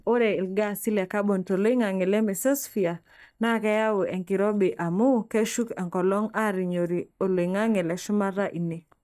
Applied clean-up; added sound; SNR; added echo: neural mask model DeepFilterNet 3.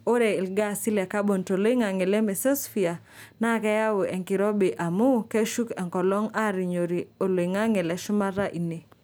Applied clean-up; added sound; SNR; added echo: none; none; none; none.